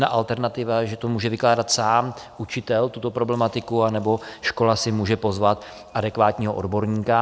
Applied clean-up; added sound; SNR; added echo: none; none; none; none.